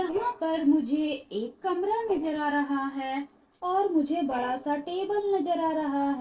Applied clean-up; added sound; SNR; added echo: neural separator model SepFormer DNS4.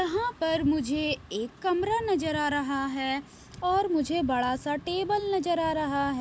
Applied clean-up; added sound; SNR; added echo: none; none; none; none.